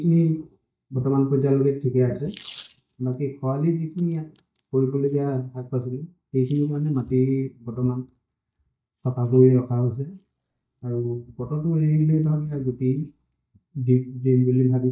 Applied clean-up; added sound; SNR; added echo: neural mask model DeepFilterNet 3.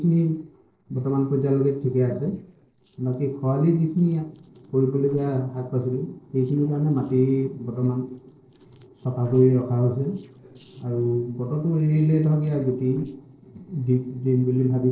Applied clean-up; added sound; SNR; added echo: neural separator model SepFormer DNS4.